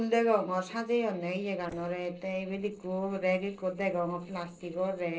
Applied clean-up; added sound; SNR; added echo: neural separator model SepFormer DNS4.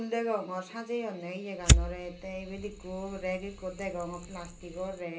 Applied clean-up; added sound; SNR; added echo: none; Fire; -5 dB; reverberation time 0.3 s.